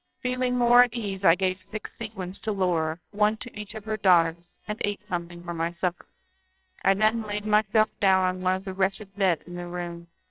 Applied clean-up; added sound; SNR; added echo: neural separator model SepFormer WHAMR!.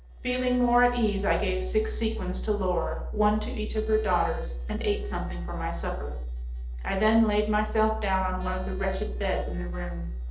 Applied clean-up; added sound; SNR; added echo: neural separator model SepFormer DNS4.